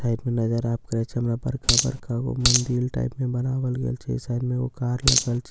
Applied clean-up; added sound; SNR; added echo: none; Coin (dropping); -3 dB; none.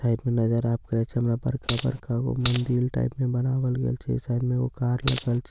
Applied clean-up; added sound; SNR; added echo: neural diffusion model UNIVERSE++.